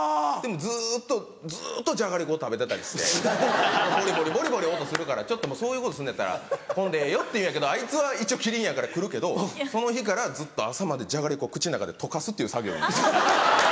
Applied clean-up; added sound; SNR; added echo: none; none; none; none.